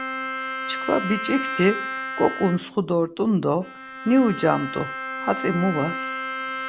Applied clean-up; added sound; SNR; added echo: none; Bowed string instrument; 7 dB; none.